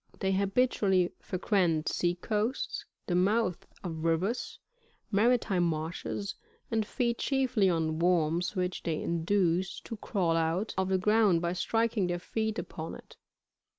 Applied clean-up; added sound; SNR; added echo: none; none; none; none.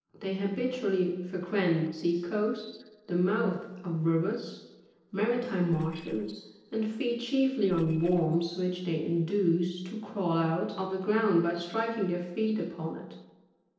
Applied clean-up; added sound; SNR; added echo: neural separator model SepFormer DNS4.